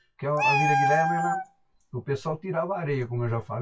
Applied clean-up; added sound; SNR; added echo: classical method WPE with log-MMSE.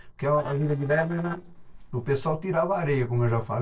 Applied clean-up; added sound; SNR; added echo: neural separator model SepFormer DNS4.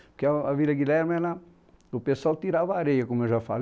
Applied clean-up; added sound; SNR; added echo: none; none; none; none.